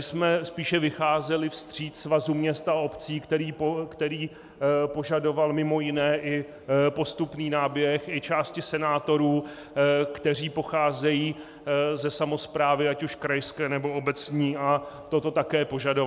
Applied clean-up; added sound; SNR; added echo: none; none; none; none.